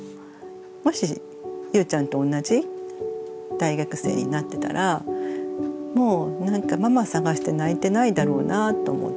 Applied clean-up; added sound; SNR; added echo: none; none; none; none.